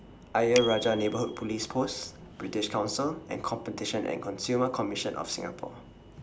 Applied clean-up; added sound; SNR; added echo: none; Bicycle bell; 11 dB; none.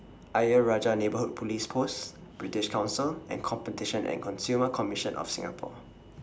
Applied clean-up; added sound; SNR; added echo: none; none; none; none.